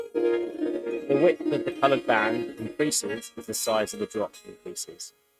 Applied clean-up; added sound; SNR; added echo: neural mask model RNNoise.